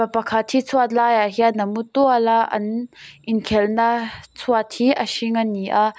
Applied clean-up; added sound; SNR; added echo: none; none; none; none.